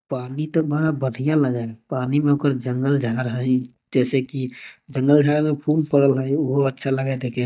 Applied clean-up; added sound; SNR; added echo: neural mask model DeepFilterNet 3.